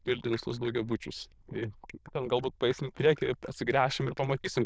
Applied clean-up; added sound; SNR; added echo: neural diffusion model UNIVERSE++.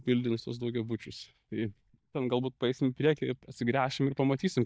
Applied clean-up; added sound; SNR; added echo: neural mask model DeepFilterNet 3.